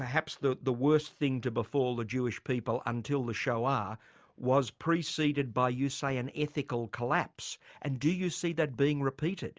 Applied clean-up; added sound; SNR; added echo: none; none; none; none.